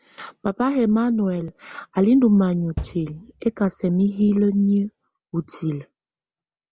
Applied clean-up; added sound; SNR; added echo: none; Bass drum; 16 dB; none.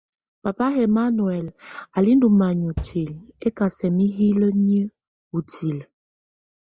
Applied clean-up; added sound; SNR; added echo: neural mask model DeepFilterNet 3.